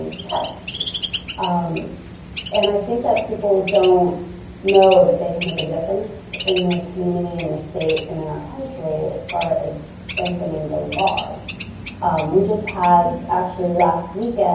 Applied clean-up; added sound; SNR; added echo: none; Bird; 12 dB; reverberation time 0.9 s.